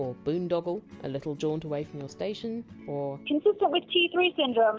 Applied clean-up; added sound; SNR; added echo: none; none; none; none.